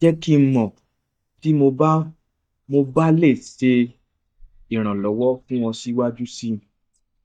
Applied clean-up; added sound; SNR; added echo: neural mask model DeepFilterNet 3.